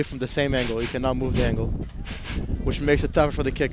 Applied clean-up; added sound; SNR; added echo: none; Respiratory sounds; 13 dB; none.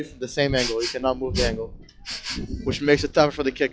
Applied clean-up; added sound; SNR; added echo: classical method log-MMSE.